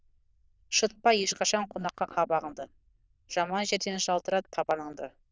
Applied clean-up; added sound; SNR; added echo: neural diffusion model UNIVERSE++.